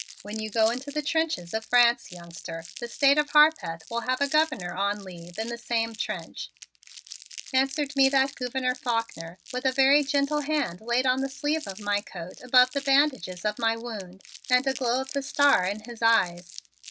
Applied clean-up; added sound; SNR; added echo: none; Crumpling, crinkling; 17 dB; none.